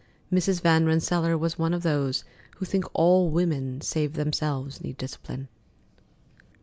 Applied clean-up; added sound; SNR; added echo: none; none; none; none.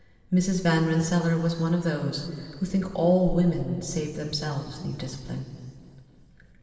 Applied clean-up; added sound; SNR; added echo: none; none; none; reverberation time 2.6 s.